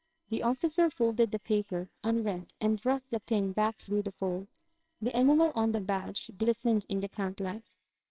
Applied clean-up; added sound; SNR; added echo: neural separator model SepFormer WHAMR!.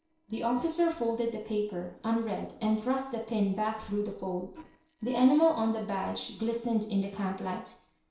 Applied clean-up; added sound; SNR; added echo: neural separator model SepFormer DNS4.